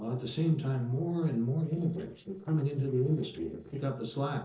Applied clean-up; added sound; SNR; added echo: neural separator model SepFormer DNS4.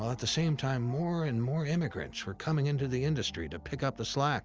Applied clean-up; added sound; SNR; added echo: none; none; none; none.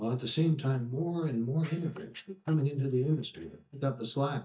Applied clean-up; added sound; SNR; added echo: neural mask model DeepFilterNet 3.